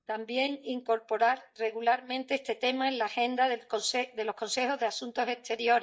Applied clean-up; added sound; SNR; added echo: neural mask model DeepFilterNet 3.